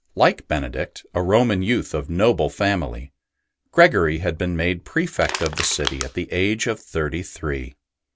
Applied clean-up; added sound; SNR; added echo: none; Crushing; 8 dB; none.